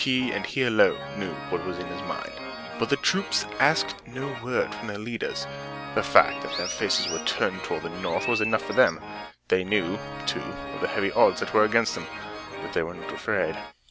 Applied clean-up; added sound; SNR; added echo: none; Organ + Chirp, tweet; 9 dB; none.